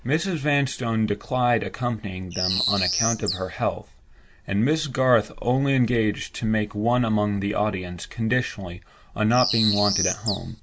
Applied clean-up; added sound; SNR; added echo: none; Bird; 3 dB; none.